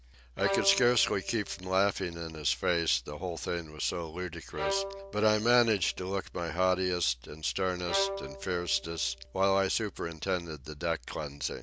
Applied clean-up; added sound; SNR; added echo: none; Bowed string instrument; 9 dB; none.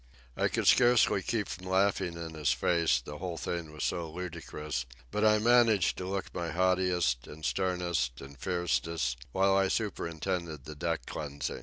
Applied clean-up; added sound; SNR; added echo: none; none; none; none.